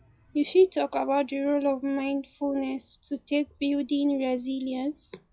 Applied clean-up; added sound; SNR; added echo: classical method WPE with log-MMSE.